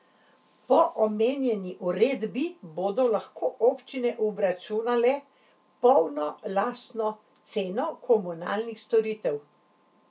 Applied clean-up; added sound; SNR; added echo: none; none; none; none.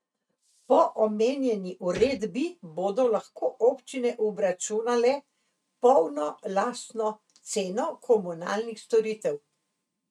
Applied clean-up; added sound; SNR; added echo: neural mask model RNNoise.